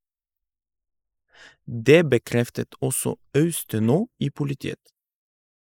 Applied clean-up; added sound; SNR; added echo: neural mask model Resemble Enhance denoiser.